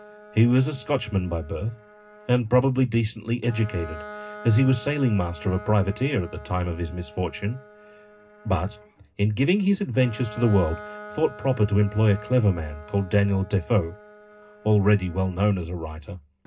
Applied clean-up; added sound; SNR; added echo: none; Bowed string instrument; 19 dB; reverberation time 0.2 s.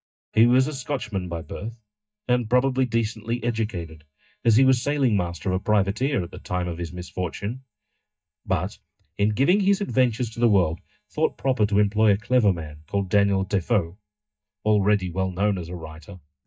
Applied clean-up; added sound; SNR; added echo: neural mask model DeepFilterNet 3.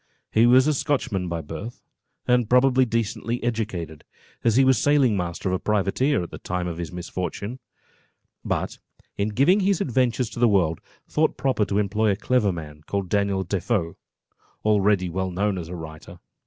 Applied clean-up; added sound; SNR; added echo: none; none; none; none.